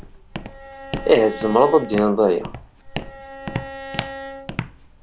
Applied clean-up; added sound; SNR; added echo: none; Walk, footsteps + Bowed string instrument; 10 dB; none.